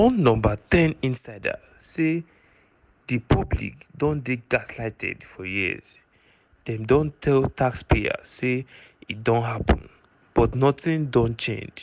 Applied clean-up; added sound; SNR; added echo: none; none; none; none.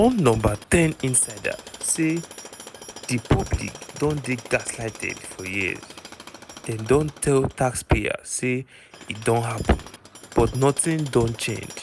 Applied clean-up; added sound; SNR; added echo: none; Tools; 18 dB; none.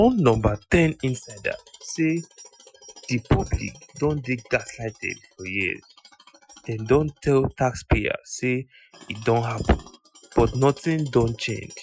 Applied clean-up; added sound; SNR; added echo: classical method Wiener filter.